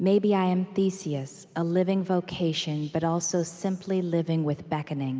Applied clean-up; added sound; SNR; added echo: none; none; none; none.